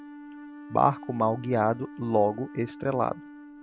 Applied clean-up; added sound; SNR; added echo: none; Wind instrument, woodwind instrument; 16 dB; none.